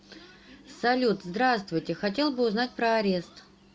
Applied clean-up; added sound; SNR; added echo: none; none; none; none.